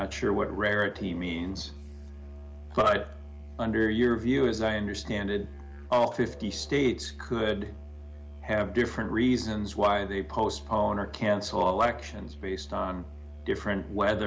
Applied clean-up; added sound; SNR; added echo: none; Musical instrument; 14 dB; none.